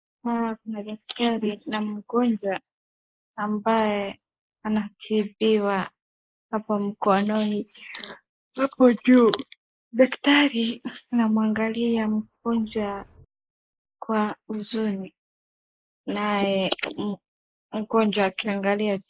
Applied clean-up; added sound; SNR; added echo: neural mask model Resemble Enhance denoiser.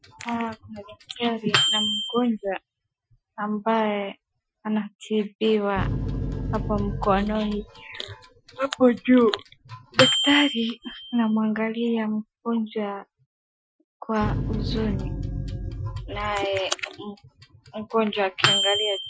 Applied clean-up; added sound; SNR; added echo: classical method Wiener filter.